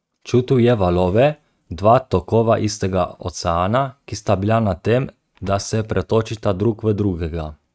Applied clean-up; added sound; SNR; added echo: neural mask model RNNoise.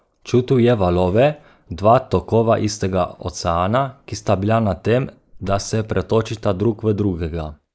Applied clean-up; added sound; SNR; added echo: neural mask model Resemble Enhance denoiser.